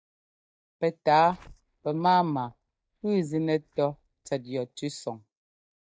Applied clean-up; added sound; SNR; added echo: neural mask model DeepFilterNet 3.